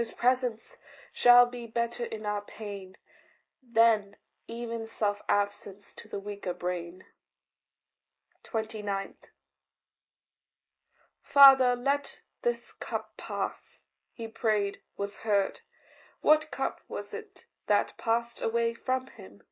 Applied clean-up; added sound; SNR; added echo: neural mask model Resemble Enhance denoiser.